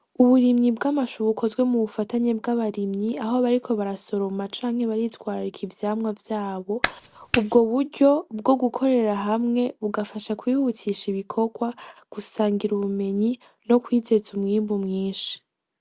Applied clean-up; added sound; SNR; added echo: none; Clapping; 4 dB; none.